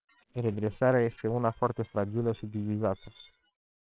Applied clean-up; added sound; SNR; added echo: neural separator model SepFormer WHAM!.